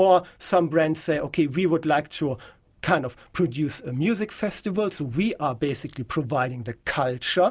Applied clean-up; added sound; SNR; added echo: none; none; none; none.